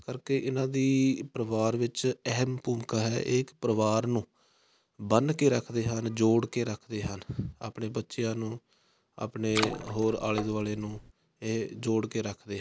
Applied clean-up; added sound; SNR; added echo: none; Water / Splash, splatter; 8 dB; none.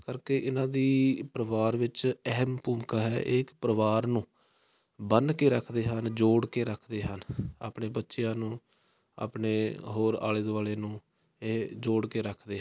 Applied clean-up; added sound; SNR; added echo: none; none; none; none.